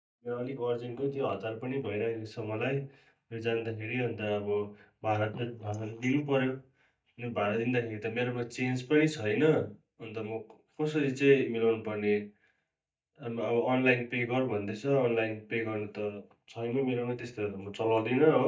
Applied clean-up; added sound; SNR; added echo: neural mask model DeepFilterNet 3.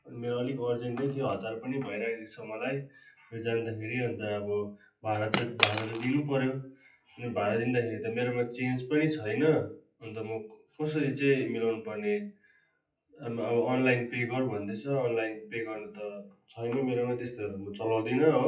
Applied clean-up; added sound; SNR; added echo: classical method WPE with log-MMSE.